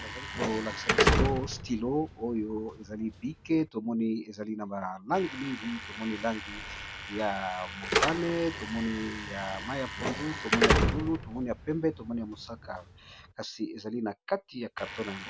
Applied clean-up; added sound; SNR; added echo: none; Slam / Alarm; 0 dB; none.